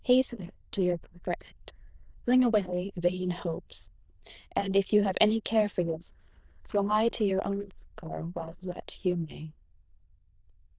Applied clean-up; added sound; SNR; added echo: neural diffusion model UNIVERSE++.